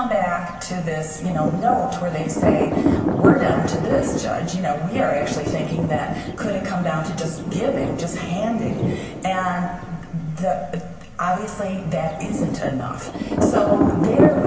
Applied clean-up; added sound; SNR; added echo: none; Thunder; 0 dB; reverberation time 0.2 s.